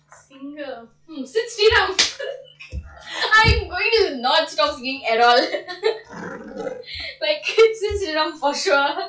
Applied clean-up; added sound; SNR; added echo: classical method log-MMSE.